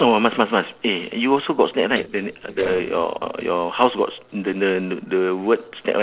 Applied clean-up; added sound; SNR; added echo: neural separator model SepFormer DNS4.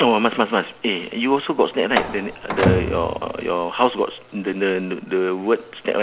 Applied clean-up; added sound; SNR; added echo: none; Slam; 5 dB; none.